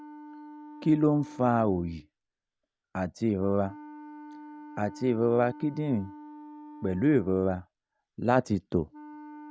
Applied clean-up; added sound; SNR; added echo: none; Wind instrument, woodwind instrument; 18 dB; none.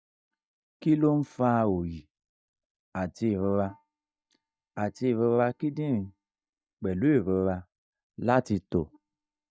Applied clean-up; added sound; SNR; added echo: neural mask model DeepFilterNet 3.